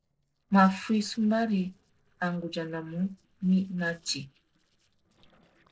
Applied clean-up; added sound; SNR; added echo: neural separator model SepFormer DNS4.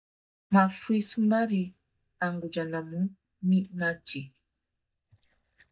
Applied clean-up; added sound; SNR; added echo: neural mask model DeepFilterNet 3.